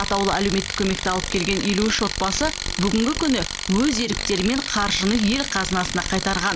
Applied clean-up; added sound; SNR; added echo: none; Tools; 6 dB; none.